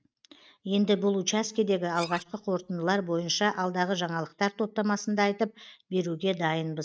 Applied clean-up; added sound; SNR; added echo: neural mask model RNNoise.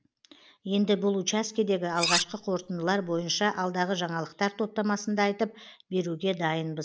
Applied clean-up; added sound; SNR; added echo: none; Cutlery, silverware; 4 dB; none.